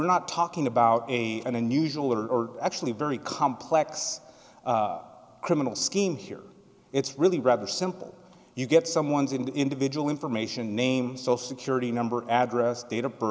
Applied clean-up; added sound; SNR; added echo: none; none; none; none.